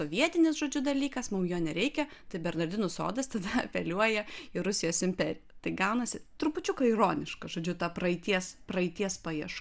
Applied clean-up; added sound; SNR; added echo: none; none; none; none.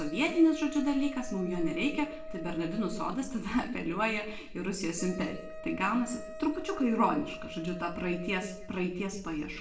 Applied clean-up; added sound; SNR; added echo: none; Wind instrument, woodwind instrument; 15 dB; reverberation time 0.6 s.